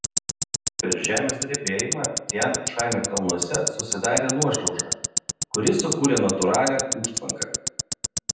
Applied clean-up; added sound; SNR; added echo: none; Tick-tock; 2 dB; reverberation time 0.9 s.